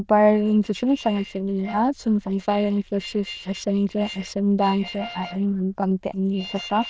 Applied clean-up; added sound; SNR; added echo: neural diffusion model UNIVERSE++.